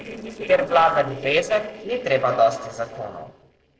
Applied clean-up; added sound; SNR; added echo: neural separator model SepFormer DNS4.